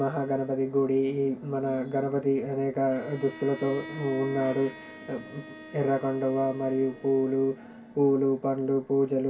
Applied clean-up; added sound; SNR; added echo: none; Bowed string instrument; 20 dB; reverberation time 0.2 s.